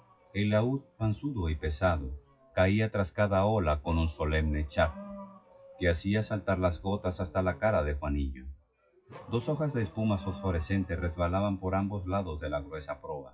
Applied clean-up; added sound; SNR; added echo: classical method WPE with log-MMSE.